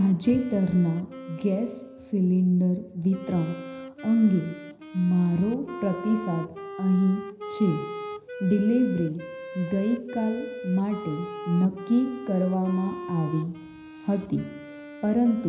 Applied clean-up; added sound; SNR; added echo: none; Wind instrument, woodwind instrument; 13 dB; reverberation time 0.9 s.